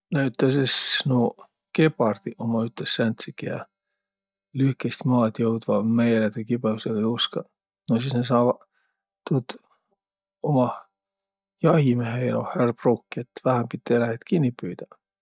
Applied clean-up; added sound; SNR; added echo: neural mask model DeepFilterNet 3.